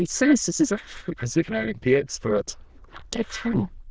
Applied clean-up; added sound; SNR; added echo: neural diffusion model UNIVERSE++.